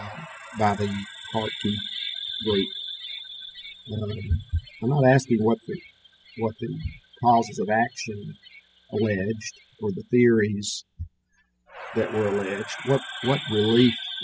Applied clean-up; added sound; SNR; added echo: classical method spectral subtraction.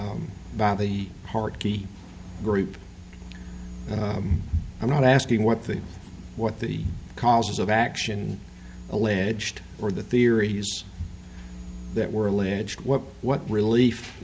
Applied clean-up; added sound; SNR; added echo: none; none; none; none.